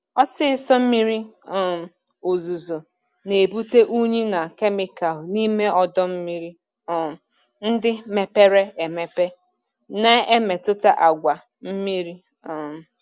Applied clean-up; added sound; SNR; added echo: none; none; none; none.